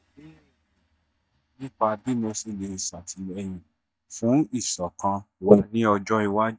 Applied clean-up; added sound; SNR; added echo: neural mask model DeepFilterNet 3.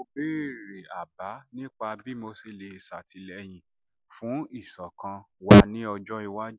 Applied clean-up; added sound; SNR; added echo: none; none; none; none.